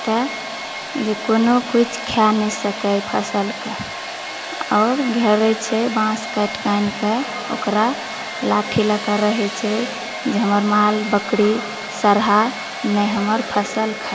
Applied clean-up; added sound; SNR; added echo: none; Domestic sounds, home sounds; 9 dB; none.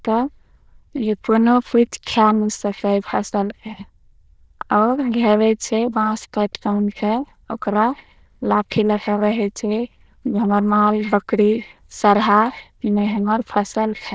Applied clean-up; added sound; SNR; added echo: neural diffusion model UNIVERSE++.